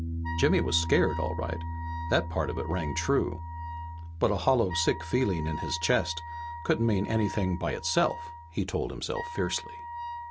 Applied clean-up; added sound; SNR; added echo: none; Piano + Wind instrument, woodwind instrument; 7 dB; none.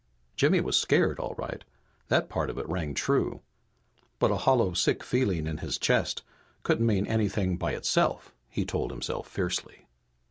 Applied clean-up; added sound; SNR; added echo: none; none; none; none.